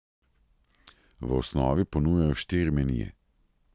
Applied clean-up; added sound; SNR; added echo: none; none; none; none.